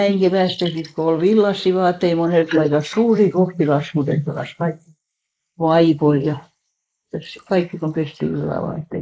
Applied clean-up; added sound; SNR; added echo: neural mask model Resemble Enhance denoiser.